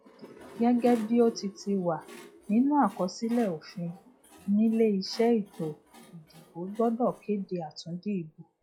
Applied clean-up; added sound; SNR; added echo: classical method log-MMSE.